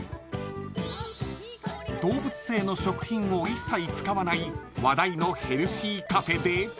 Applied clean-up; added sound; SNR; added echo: none; none; none; none.